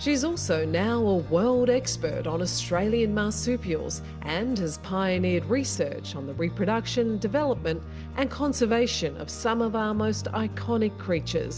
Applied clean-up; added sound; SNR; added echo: none; none; none; none.